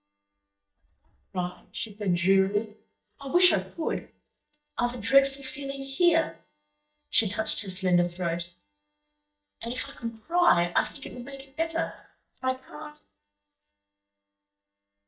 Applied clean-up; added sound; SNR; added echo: neural mask model DeepFilterNet 3.